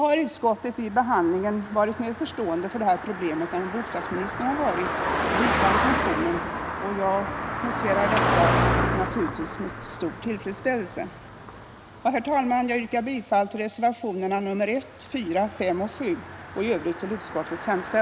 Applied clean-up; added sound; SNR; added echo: none; Car passing by; 3 dB; none.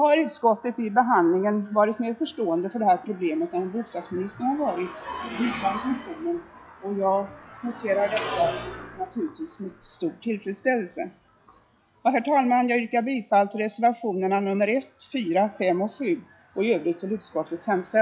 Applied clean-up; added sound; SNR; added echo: classical method log-MMSE.